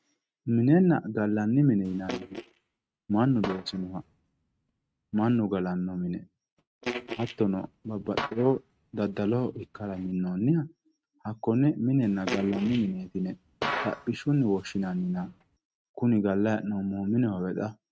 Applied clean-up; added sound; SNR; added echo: neural mask model RNNoise.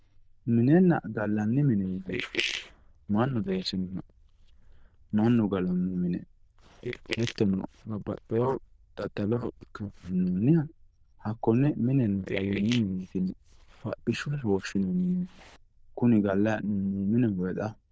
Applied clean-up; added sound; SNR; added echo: neural diffusion model UNIVERSE++.